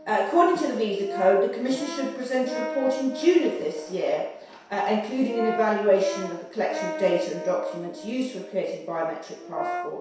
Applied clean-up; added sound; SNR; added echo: none; Brass instrument; 11 dB; reverberation time 0.7 s.